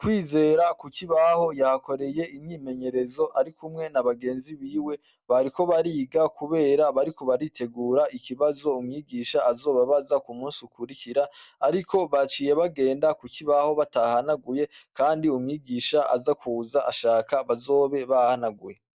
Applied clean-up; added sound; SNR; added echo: none; none; none; none.